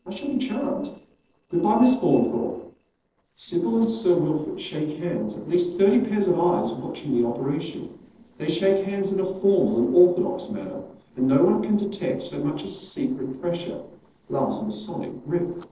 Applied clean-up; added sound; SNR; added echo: neural separator model SepFormer DNS4.